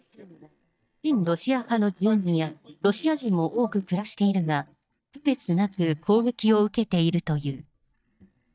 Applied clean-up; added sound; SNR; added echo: neural mask model DeepFilterNet 3.